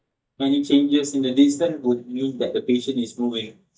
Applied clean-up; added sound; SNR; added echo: neural mask model DeepFilterNet 3.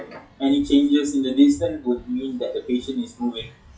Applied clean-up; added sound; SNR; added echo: classical method WPE with log-MMSE.